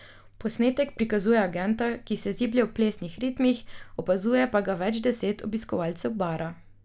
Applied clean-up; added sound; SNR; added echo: none; none; none; none.